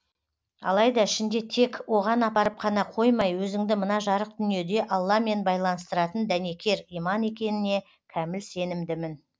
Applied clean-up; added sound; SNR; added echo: none; none; none; none.